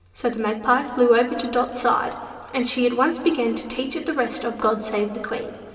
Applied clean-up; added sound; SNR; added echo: none; none; none; reverberation time 2.5 s.